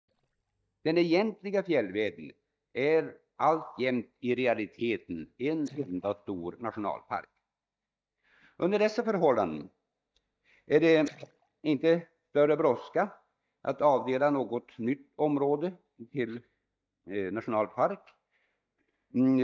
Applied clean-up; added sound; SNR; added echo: neural mask model DeepFilterNet 3.